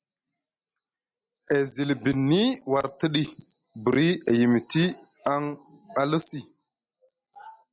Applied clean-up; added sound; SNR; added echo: none; none; none; none.